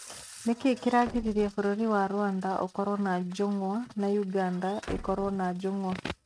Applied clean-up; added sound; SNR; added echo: neural mask model RNNoise.